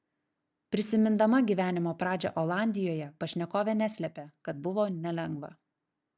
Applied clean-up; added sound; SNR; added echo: none; none; none; none.